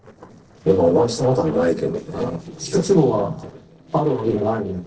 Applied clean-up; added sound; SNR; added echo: neural separator model SepFormer DNS4.